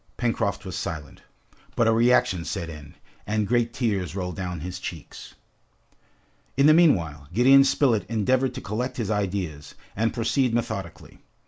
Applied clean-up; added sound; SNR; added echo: none; none; none; none.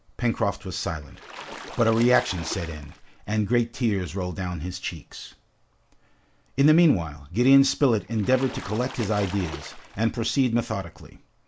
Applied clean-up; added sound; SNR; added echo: none; Splash, splatter; 15 dB; none.